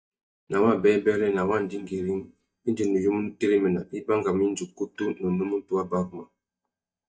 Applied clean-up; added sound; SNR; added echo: neural mask model DeepFilterNet 3.